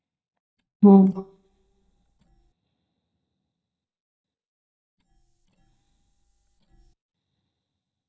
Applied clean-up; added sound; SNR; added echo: neural mask model DeepFilterNet 3.